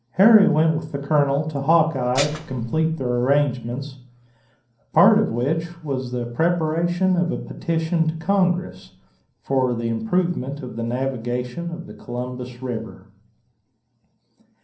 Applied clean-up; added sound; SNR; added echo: none; Dishes, pots, and pans; 11 dB; reverberation time 0.6 s.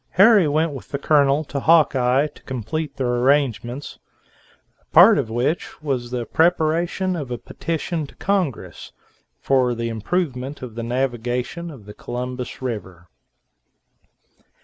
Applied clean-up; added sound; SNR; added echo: none; none; none; none.